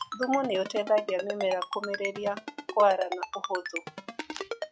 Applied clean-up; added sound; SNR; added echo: classical method log-MMSE.